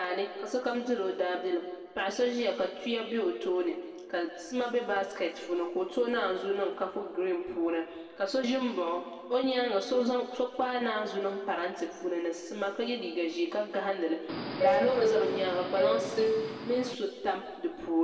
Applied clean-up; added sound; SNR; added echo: none; Subway, metro, underground; -2 dB; reverberation time 1.7 s.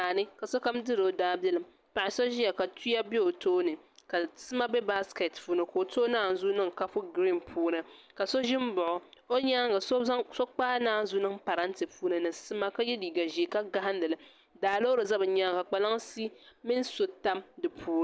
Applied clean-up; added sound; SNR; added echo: none; none; none; none.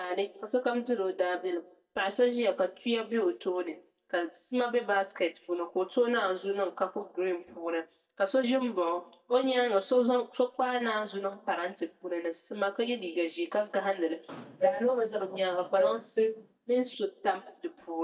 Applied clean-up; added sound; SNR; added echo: neural mask model DeepFilterNet 3.